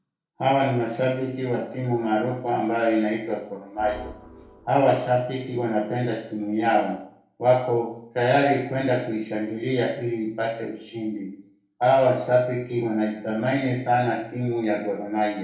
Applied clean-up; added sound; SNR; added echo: neural separator model SepFormer DNS4.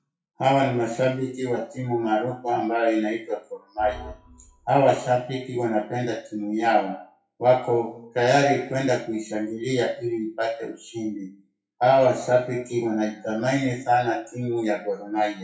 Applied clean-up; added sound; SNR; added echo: classical method WPE with log-MMSE.